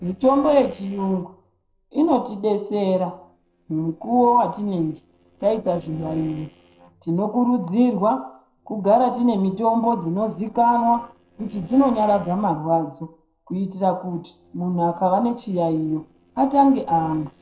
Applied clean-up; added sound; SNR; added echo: neural separator model SepFormer DNS4.